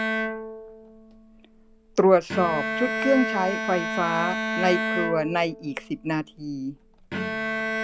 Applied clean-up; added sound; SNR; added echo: none; Bowed string instrument; 4 dB; none.